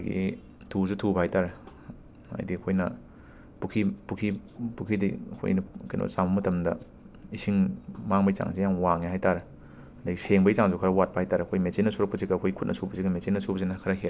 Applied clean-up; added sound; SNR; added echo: none; none; none; none.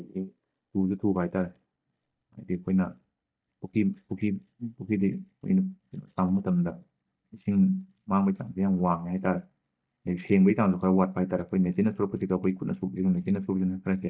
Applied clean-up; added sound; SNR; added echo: neural mask model DeepFilterNet 3.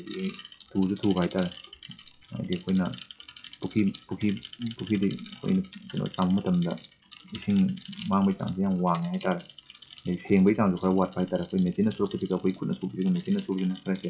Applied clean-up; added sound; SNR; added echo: classical method WPE with log-MMSE.